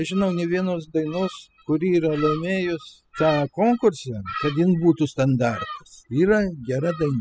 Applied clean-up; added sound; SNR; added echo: classical method spectral subtraction.